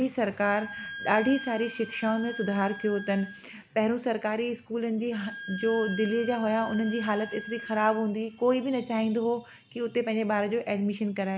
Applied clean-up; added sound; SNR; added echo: none; Wind instrument, woodwind instrument; 13 dB; none.